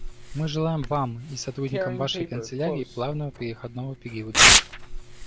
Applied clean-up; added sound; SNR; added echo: none; Tearing; -5 dB; none.